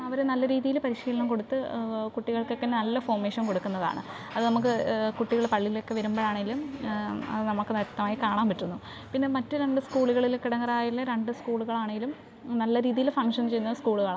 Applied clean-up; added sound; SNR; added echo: none; none; none; none.